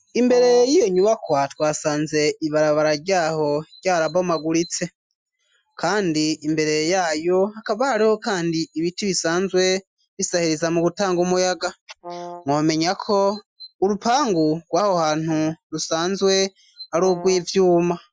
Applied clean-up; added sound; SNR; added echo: classical method Wiener filter.